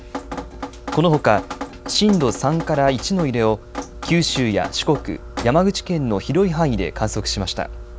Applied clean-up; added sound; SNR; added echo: none; Drip; 12 dB; none.